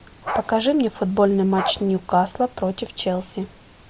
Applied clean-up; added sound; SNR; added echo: none; Bark; 10 dB; none.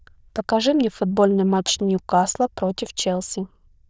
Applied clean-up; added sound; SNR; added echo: neural diffusion model UNIVERSE++.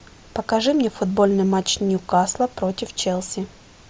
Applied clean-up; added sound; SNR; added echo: none; none; none; none.